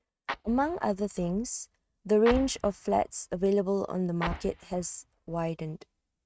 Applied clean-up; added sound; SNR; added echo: neural mask model RNNoise.